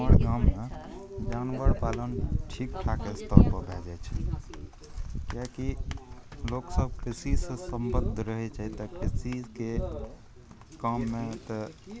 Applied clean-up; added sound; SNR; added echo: none; none; none; none.